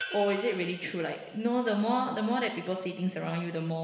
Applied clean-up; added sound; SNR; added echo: none; Hi-hat; 14 dB; reverberation time 1.1 s.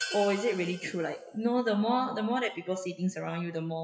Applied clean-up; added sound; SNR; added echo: classical method WPE with log-MMSE.